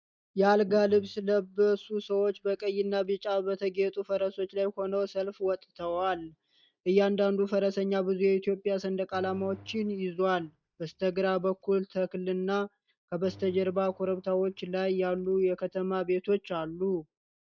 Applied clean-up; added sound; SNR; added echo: neural mask model DeepFilterNet 3.